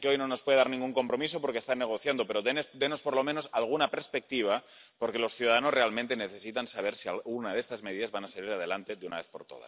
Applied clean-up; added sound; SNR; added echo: none; none; none; none.